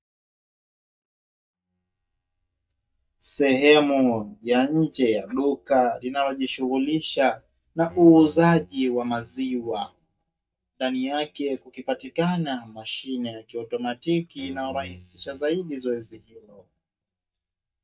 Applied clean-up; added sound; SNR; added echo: neural mask model DeepFilterNet 3.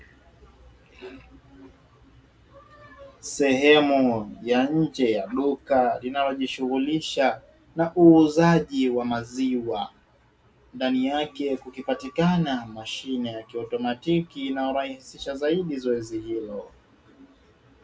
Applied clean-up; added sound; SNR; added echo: none; none; none; none.